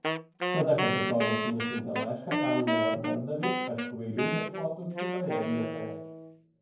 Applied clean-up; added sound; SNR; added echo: none; Wind instrument, woodwind instrument; 0 dB; reverberation time 0.9 s.